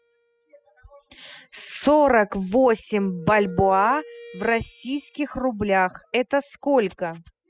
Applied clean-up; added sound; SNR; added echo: classical method spectral subtraction.